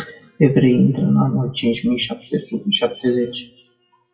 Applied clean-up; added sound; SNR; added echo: classical method WPE with log-MMSE.